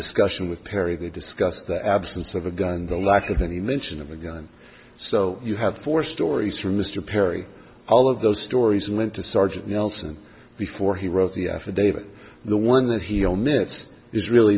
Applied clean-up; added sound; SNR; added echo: none; none; none; none.